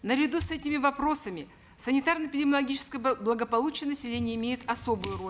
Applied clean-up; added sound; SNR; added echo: none; none; none; none.